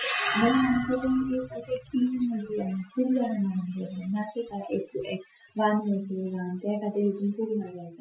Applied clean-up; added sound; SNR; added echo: classical method Wiener filter.